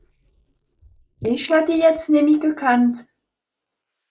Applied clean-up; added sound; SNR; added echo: neural mask model Resemble Enhance denoiser.